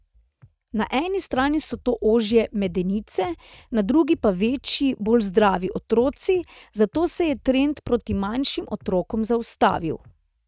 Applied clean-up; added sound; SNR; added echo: neural mask model RNNoise.